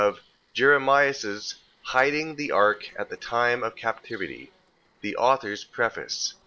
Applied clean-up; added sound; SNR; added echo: neural separator model SepFormer DNS4.